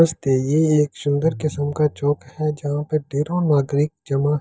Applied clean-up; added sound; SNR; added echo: neural mask model DeepFilterNet 3.